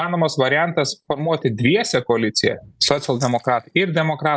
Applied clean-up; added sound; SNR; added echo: neural mask model DeepFilterNet 3.